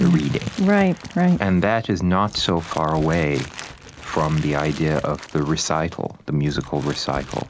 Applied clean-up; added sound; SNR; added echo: none; Crumpling, crinkling; 17 dB; none.